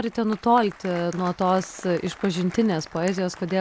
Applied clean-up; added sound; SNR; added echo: none; Applause; 18 dB; none.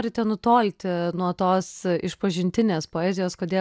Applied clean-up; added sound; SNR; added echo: none; none; none; none.